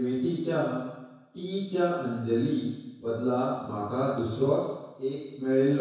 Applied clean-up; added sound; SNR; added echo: none; none; none; reverberation time 1.1 s.